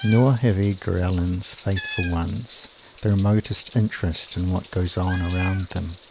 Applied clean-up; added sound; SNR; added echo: none; Meow; 15 dB; none.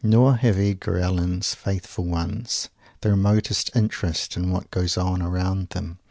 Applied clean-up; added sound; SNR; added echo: none; none; none; none.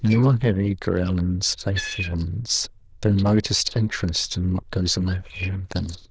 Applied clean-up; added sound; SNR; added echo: neural diffusion model UNIVERSE++.